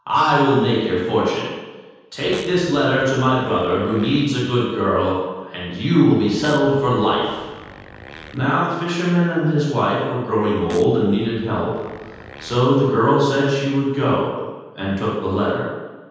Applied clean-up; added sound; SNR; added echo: none; Fart; 20 dB; reverberation time 1.2 s.